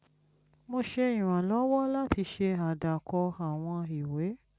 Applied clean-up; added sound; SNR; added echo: none; none; none; none.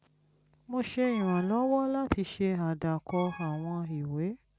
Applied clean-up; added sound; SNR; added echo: none; Alarm; 17 dB; none.